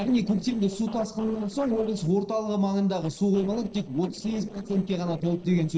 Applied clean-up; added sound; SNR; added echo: neural separator model SepFormer DNS4.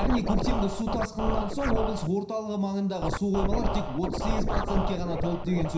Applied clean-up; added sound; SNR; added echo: none; Scratching (performance technique); -1 dB; reverberation time 0.5 s.